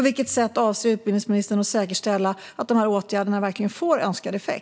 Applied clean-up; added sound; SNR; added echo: none; none; none; none.